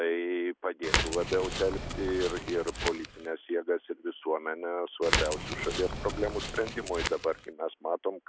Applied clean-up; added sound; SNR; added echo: none; Crackle; 2 dB; none.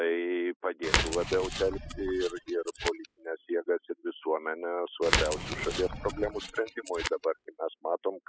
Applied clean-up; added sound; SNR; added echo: classical method spectral subtraction.